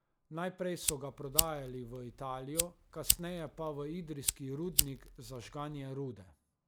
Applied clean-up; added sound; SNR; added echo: none; Fire; -4 dB; none.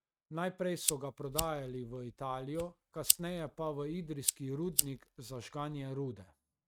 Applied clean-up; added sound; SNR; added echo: neural mask model RNNoise.